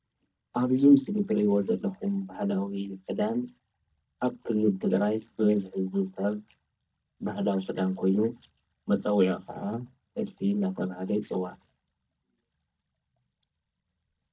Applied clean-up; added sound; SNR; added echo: neural mask model DeepFilterNet 3.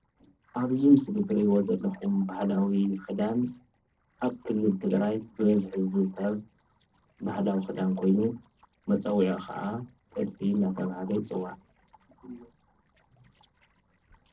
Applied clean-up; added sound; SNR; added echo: neural separator model SepFormer DNS4.